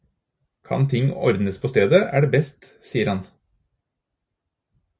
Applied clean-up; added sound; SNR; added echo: none; none; none; none.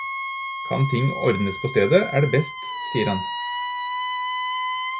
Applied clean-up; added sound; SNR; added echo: none; Wind instrument, woodwind instrument; 5 dB; none.